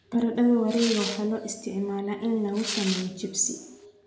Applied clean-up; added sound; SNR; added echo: none; Tearing; 11 dB; none.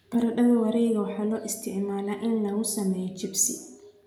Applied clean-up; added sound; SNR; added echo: none; none; none; none.